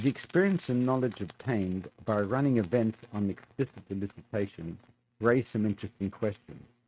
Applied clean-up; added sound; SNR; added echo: neural mask model RNNoise.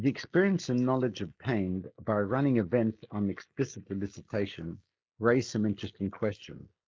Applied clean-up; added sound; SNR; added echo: neural mask model Resemble Enhance denoiser.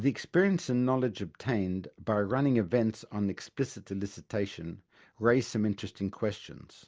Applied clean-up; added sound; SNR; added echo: none; none; none; none.